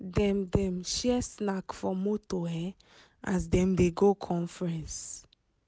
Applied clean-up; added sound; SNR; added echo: none; none; none; none.